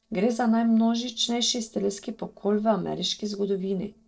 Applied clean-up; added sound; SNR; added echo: neural separator model SepFormer DNS4.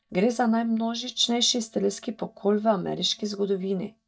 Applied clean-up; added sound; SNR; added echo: neural mask model DeepFilterNet 3.